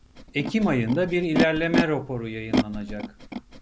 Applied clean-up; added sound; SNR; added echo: none; Animal; 3 dB; none.